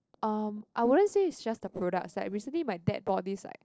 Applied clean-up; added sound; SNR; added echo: neural separator model SepFormer DNS4.